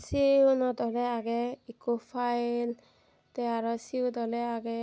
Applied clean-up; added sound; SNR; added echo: none; none; none; none.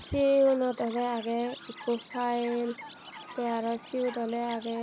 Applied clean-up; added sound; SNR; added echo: none; Chirp, tweet; 15 dB; none.